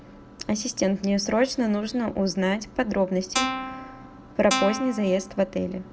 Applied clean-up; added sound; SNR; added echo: none; Guitar; 5 dB; none.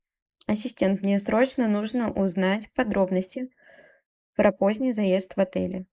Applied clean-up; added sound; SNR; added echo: neural mask model Resemble Enhance denoiser.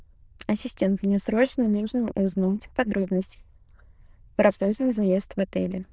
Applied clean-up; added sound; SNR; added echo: neural diffusion model UNIVERSE++.